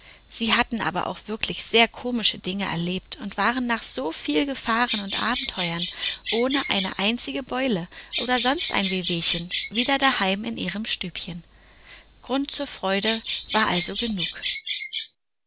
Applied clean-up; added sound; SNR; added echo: none; Bird vocalization, bird call, bird song; 3 dB; none.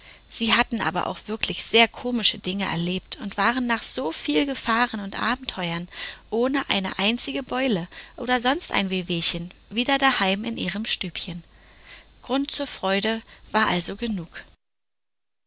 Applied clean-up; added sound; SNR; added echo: none; none; none; none.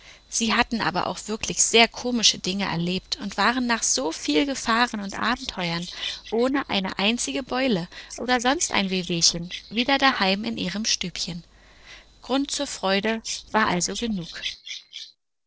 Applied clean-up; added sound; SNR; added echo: neural separator model SepFormer DNS4.